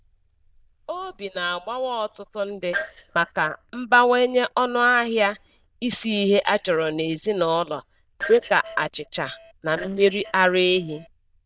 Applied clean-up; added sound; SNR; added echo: neural diffusion model UNIVERSE++.